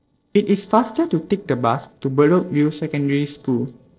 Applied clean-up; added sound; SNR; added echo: neural separator model SepFormer DNS4.